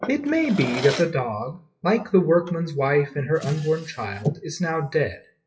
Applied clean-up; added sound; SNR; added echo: classical method WPE with log-MMSE.